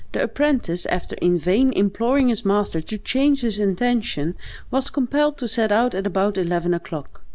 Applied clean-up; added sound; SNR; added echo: none; Cricket; 12 dB; none.